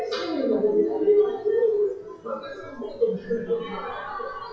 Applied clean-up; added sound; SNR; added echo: classical method WPE with log-MMSE.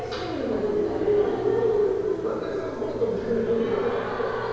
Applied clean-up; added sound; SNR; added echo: none; Engine; 16 dB; reverberation time 2.2 s.